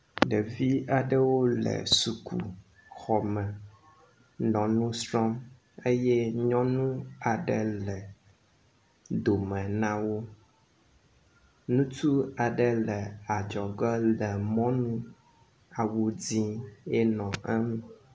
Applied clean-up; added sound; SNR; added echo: none; none; none; none.